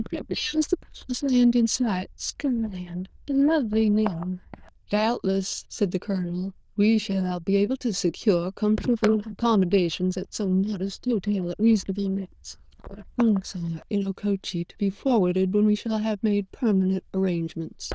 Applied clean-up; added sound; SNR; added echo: neural diffusion model UNIVERSE++.